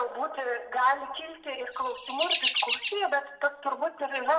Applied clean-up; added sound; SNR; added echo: none; Chirp, tweet; 1 dB; reverberation time 0.6 s.